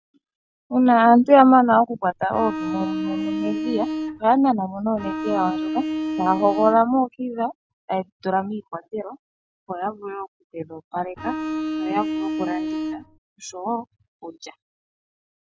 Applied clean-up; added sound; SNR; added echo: none; Bowed string instrument; 4 dB; none.